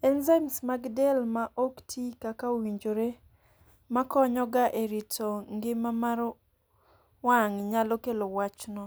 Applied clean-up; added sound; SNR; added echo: none; none; none; none.